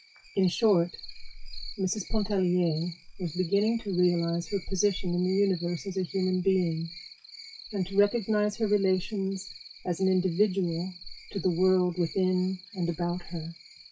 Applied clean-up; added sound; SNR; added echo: classical method WPE with log-MMSE.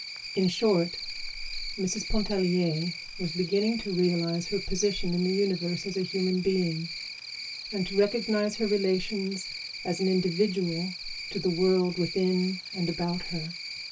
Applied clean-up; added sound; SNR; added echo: none; Cricket; 10 dB; reverberation time 0.1 s.